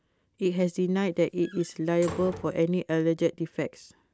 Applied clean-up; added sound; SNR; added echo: none; Slam; 16 dB; none.